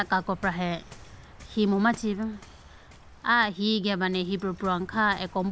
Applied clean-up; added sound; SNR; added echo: none; Waves, surf; 20 dB; none.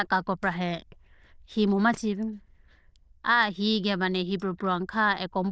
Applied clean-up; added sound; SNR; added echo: neural diffusion model UNIVERSE++.